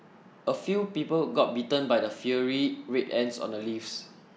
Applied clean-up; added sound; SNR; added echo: none; none; none; none.